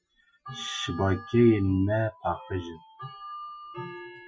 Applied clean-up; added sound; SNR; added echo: classical method Wiener filter.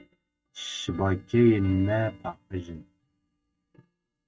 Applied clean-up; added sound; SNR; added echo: neural mask model RNNoise.